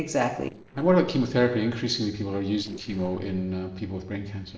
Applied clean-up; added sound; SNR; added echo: neural separator model SepFormer DNS4.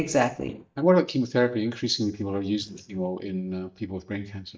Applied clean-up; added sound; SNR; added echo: neural mask model DeepFilterNet 3.